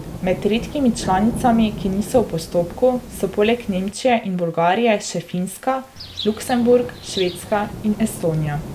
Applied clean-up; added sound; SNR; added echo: none; Rain / Thunderstorm + Bird; 12 dB; none.